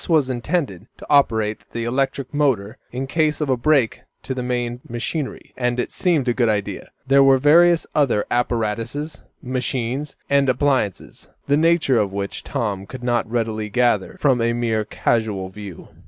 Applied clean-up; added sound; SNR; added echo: none; none; none; none.